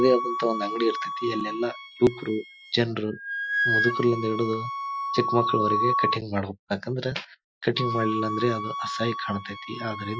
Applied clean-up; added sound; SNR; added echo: classical method Wiener filter.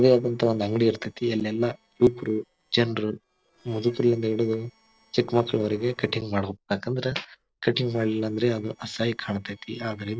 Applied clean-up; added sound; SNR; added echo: neural separator model SepFormer DNS4.